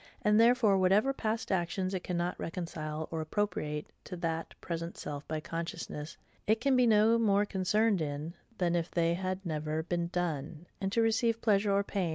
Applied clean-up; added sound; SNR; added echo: none; none; none; none.